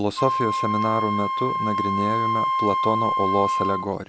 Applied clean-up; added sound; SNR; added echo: none; Wind instrument, woodwind instrument; -2 dB; none.